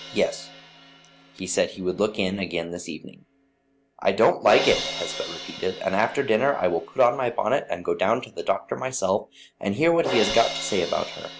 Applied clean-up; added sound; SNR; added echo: none; Crash cymbal; 11 dB; none.